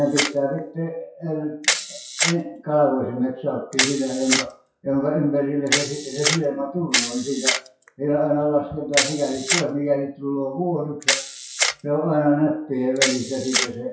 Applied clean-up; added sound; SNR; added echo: classical method WPE with log-MMSE.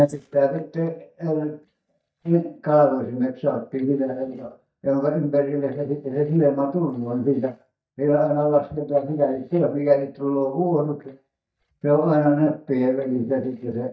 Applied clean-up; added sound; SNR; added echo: neural mask model DeepFilterNet 3.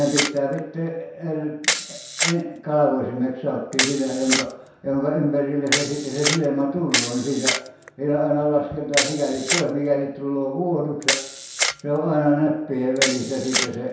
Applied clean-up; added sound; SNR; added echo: none; Camera; 4 dB; reverberation time 0.7 s.